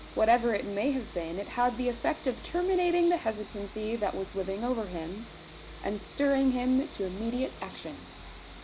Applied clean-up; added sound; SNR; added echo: none; Train; 12 dB; none.